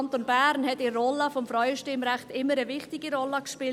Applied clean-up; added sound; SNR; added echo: none; none; none; none.